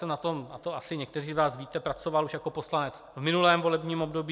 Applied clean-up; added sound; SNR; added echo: none; none; none; none.